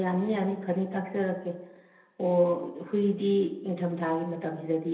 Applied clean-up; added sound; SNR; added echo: none; none; none; reverberation time 1.4 s.